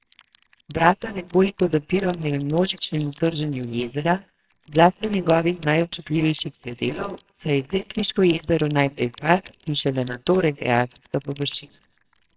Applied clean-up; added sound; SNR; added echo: neural separator model SepFormer WHAMR!.